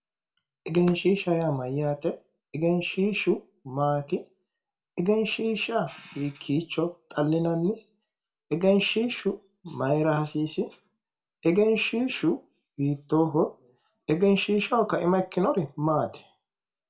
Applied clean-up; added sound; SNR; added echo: none; none; none; reverberation time 0.2 s.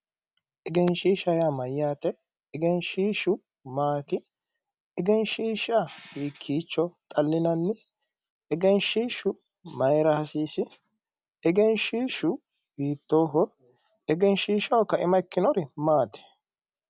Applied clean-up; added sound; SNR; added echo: none; none; none; none.